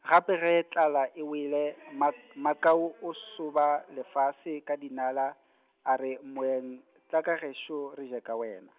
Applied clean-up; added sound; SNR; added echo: none; none; none; none.